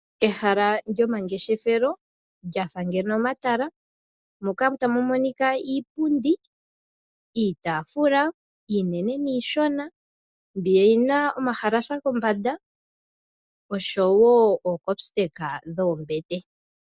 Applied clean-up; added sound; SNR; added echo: none; none; none; none.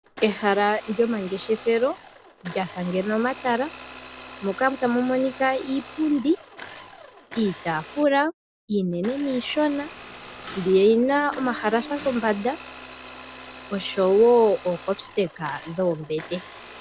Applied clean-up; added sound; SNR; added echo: none; Mechanisms + Domestic sounds, home sounds; 16 dB; none.